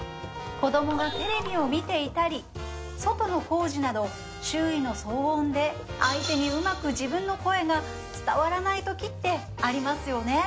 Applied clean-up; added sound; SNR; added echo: none; none; none; none.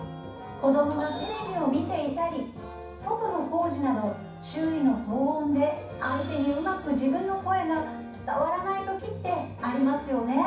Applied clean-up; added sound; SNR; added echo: none; none; none; reverberation time 0.6 s.